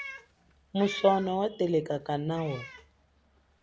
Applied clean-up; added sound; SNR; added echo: none; Meow; 17 dB; none.